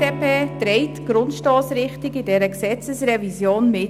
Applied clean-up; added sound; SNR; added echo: none; Electric guitar / Strum; 13 dB; none.